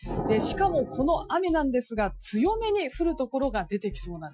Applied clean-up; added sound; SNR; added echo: classical method Wiener filter.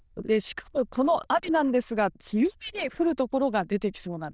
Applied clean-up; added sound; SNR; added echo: neural diffusion model UNIVERSE++.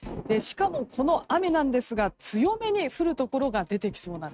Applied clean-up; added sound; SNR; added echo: neural mask model RNNoise.